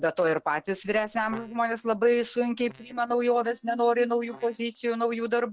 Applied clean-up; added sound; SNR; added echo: neural mask model DeepFilterNet 3.